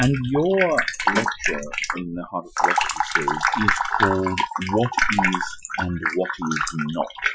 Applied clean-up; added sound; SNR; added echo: classical method Wiener filter.